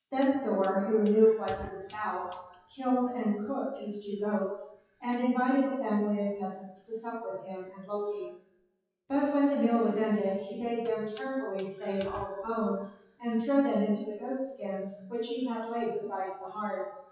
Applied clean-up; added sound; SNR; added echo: classical method WPE with log-MMSE.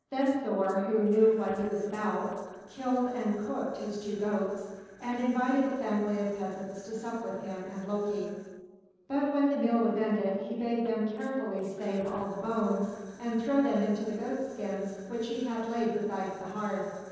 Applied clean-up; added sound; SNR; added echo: neural separator model SepFormer DNS4.